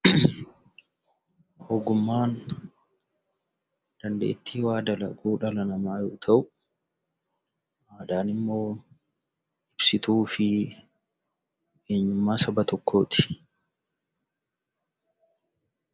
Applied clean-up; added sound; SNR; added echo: none; none; none; none.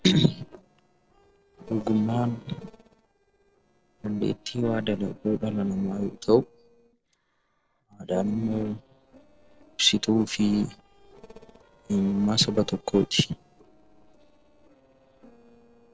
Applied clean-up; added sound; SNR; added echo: neural separator model SepFormer DNS4.